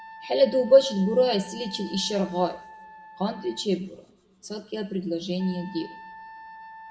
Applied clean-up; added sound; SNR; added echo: none; Wind instrument, woodwind instrument; 19 dB; reverberation time 0.8 s.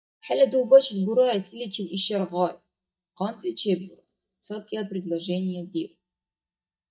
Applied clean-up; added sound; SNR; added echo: neural mask model DeepFilterNet 3.